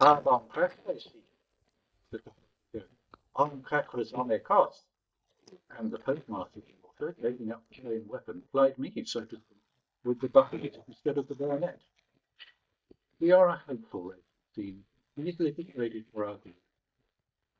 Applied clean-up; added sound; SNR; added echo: neural mask model DeepFilterNet 3.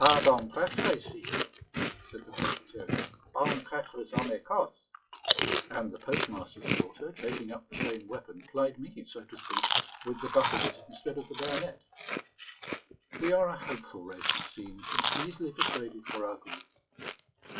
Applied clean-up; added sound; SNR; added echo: classical method WPE with log-MMSE.